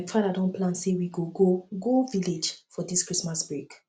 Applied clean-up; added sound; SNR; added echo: none; none; none; none.